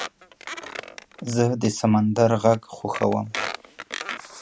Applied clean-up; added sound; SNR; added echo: none; Squeak; 12 dB; none.